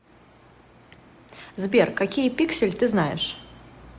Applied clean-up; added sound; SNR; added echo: none; none; none; none.